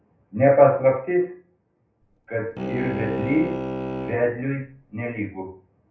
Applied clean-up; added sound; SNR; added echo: none; Bowed string instrument; 7 dB; reverberation time 0.3 s.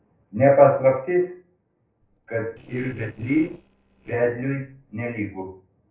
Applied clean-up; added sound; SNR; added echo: neural separator model SepFormer DNS4.